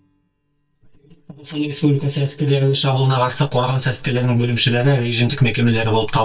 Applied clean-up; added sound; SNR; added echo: neural mask model DeepFilterNet 3.